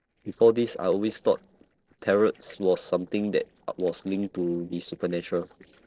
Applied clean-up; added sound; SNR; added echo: neural separator model SepFormer DNS4.